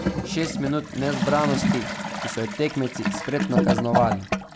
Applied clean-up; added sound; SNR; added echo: none; Toilet flush / Gurgling; 0 dB; none.